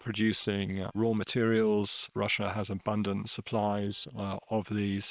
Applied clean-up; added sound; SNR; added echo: neural separator model SepFormer WHAM!.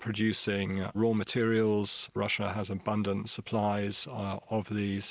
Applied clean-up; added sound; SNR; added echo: neural mask model Resemble Enhance denoiser.